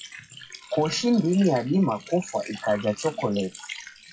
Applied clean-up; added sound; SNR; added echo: classical method WPE with log-MMSE.